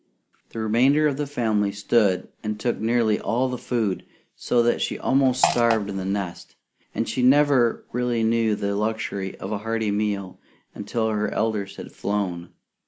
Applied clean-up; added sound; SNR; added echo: none; Fart; 4 dB; none.